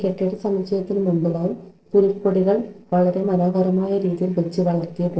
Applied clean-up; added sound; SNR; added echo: neural separator model SepFormer DNS4.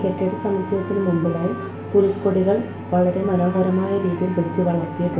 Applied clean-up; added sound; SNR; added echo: none; Wind instrument, woodwind instrument; 14 dB; reverberation time 0.3 s.